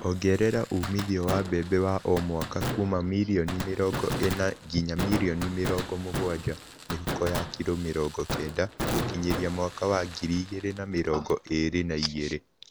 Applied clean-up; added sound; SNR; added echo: none; Fireworks; 8 dB; none.